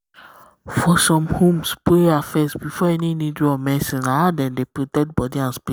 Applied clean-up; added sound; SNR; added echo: none; none; none; none.